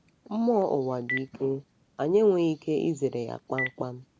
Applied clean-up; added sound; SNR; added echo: none; Telephone; 13 dB; none.